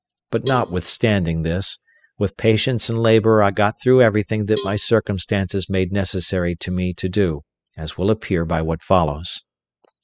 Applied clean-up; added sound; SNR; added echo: classical method spectral subtraction.